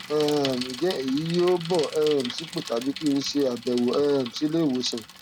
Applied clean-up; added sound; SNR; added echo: none; Bicycle; 13 dB; none.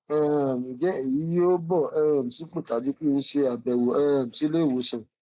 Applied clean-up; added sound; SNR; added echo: neural mask model Resemble Enhance denoiser.